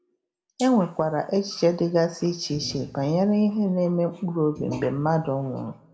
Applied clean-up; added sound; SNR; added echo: none; Thump, thud; 18 dB; reverberation time 1.2 s.